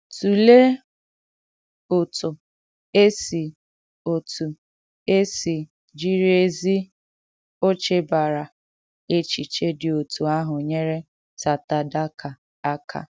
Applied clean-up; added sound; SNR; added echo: none; none; none; none.